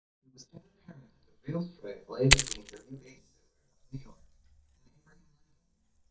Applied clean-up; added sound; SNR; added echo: neural mask model DeepFilterNet 3.